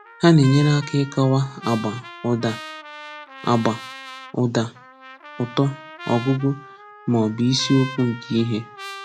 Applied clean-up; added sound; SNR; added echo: none; Trumpet; 16 dB; none.